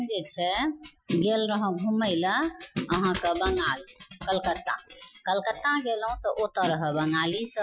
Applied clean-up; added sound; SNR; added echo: classical method Wiener filter.